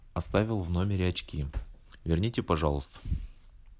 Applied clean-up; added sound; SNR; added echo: none; none; none; none.